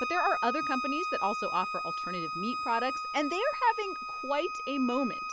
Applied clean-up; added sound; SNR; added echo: none; Bowed string instrument; 3 dB; none.